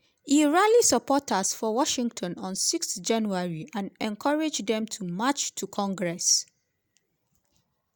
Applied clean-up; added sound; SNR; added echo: none; none; none; none.